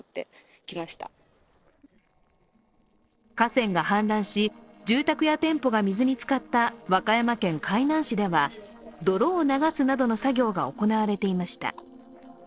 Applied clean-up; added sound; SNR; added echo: neural separator model SepFormer DNS4.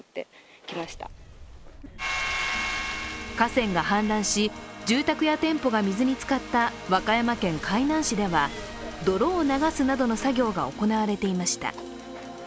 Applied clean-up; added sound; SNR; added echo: none; Cat; 17 dB; none.